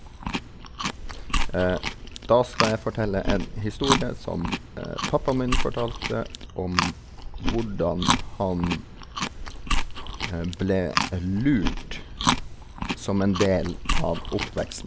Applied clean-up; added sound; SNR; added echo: none; Chewing, mastication; 1 dB; none.